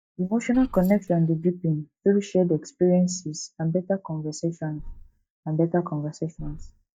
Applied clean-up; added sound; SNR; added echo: neural mask model DeepFilterNet 3.